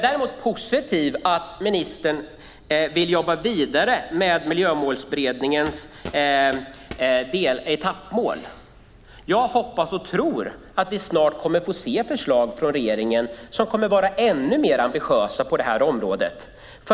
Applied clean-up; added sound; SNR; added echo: none; Walk, footsteps; 17 dB; none.